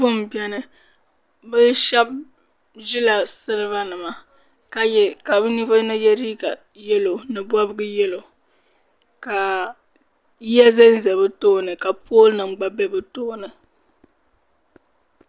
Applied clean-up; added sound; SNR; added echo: none; none; none; none.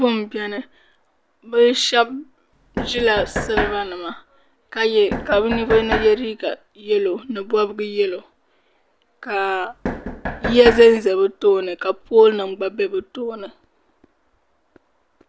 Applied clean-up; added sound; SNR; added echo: none; Knock; 6 dB; none.